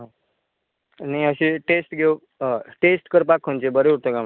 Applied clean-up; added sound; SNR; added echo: none; none; none; none.